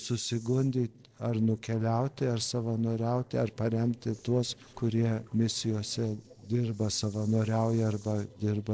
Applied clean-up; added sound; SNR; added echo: neural separator model SepFormer DNS4.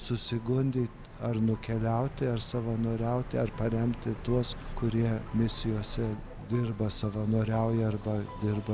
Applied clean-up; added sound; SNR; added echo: none; Bird vocalization, bird call, bird song; 13 dB; none.